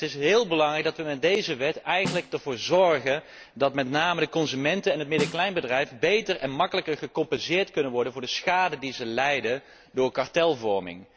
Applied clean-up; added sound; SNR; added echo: none; Snare drum; 11 dB; none.